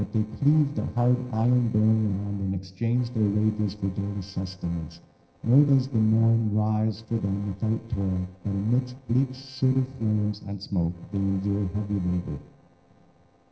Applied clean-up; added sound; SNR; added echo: neural separator model SepFormer DNS4.